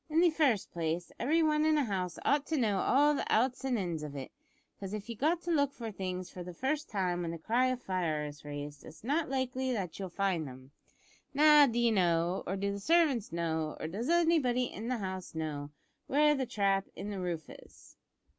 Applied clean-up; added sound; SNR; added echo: none; none; none; none.